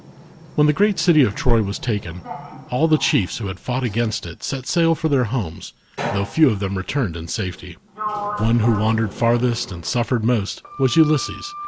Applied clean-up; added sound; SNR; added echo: none; Sliding door; 14 dB; none.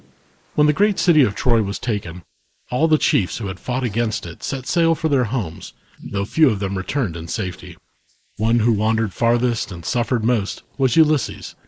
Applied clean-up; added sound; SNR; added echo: neural mask model Resemble Enhance denoiser.